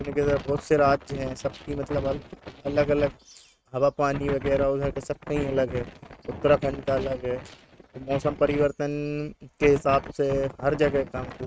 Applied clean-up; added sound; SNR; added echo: neural mask model RNNoise.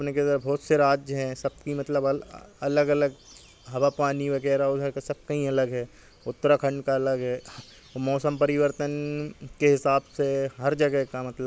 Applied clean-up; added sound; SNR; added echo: none; none; none; none.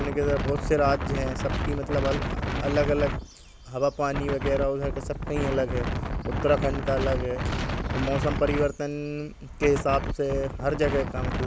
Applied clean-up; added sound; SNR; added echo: none; Wind; 2 dB; none.